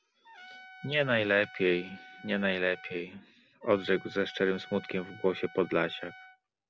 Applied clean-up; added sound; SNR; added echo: none; Trumpet; 20 dB; none.